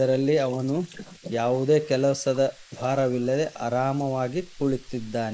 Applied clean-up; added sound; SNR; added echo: neural mask model Resemble Enhance denoiser.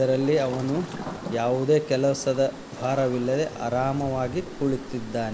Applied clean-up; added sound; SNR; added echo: none; Waves, surf; 14 dB; none.